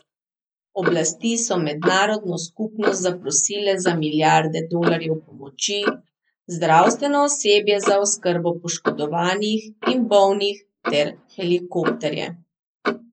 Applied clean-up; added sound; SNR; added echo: neural mask model Resemble Enhance denoiser.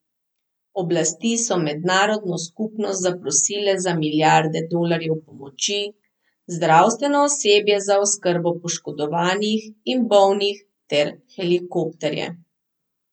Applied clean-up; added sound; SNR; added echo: none; none; none; none.